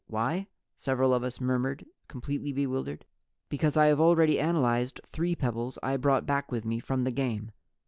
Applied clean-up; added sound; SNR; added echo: none; none; none; none.